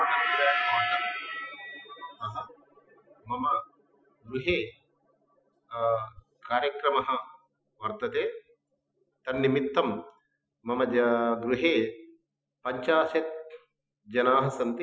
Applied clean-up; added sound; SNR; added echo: classical method Wiener filter.